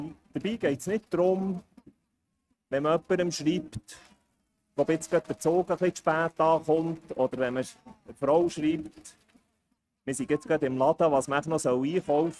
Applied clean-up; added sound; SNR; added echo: neural mask model RNNoise.